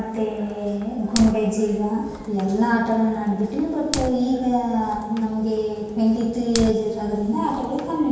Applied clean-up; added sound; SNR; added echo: none; Fire; 14 dB; reverberation time 1.2 s.